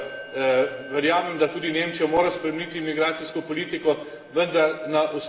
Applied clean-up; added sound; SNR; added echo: none; Musical instrument; 20 dB; reverberation time 2.5 s.